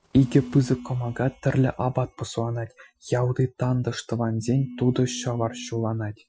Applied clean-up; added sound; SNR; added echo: classical method Wiener filter.